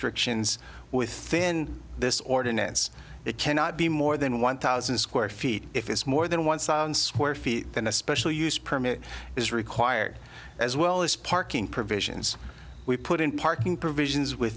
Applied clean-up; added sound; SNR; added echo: none; none; none; none.